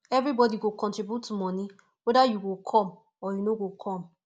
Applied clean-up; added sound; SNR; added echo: none; none; none; none.